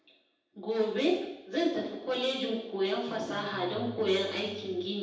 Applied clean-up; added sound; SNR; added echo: none; Electric guitar; 15 dB; reverberation time 0.8 s.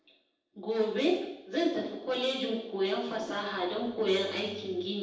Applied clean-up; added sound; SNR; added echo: neural separator model SepFormer DNS4.